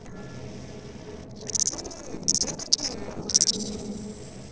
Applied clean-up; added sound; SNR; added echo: neural separator model SepFormer DNS4.